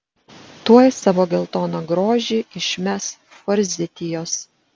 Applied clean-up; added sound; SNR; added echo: none; none; none; none.